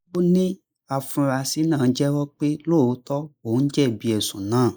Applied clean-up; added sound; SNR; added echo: neural mask model Resemble Enhance denoiser.